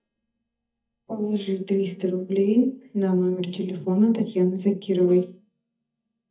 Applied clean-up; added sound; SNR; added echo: neural mask model DeepFilterNet 3.